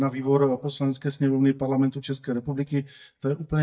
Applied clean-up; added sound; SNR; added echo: neural mask model DeepFilterNet 3.